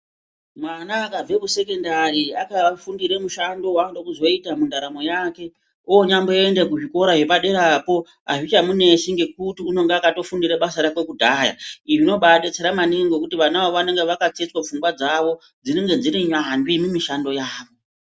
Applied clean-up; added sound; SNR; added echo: none; none; none; none.